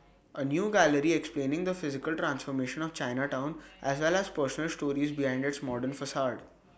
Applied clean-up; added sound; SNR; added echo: none; none; none; none.